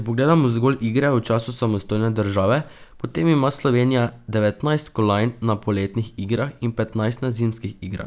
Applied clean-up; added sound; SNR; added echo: none; none; none; none.